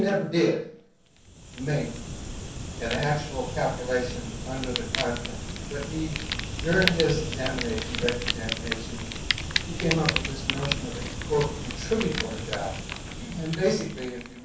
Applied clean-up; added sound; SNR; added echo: none; Fire; 3 dB; reverberation time 0.6 s.